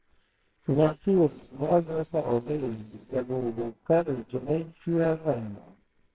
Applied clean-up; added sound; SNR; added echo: neural separator model SepFormer WHAMR!.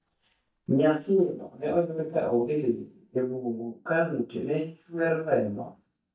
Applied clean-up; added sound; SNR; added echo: neural mask model DeepFilterNet 3.